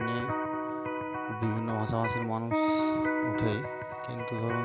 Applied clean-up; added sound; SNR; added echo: none; Electric guitar; -2 dB; none.